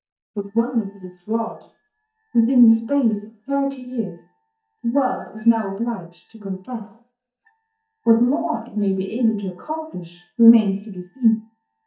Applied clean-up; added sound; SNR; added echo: neural mask model DeepFilterNet 3.